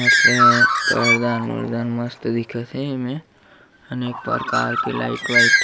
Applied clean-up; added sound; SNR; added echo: none; Bird; -4 dB; none.